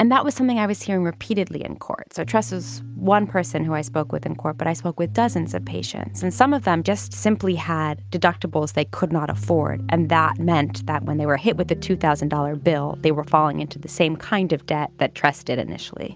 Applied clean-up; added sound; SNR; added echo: none; none; none; none.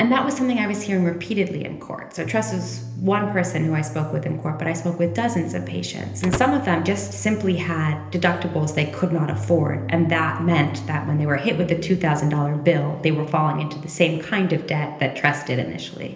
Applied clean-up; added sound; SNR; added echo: none; Slam / Wood; 11 dB; reverberation time 1.4 s.